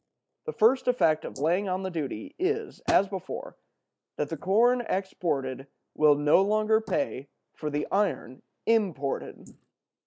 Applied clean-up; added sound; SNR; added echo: neural mask model Resemble Enhance denoiser.